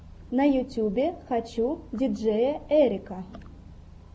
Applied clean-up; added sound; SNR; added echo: none; none; none; none.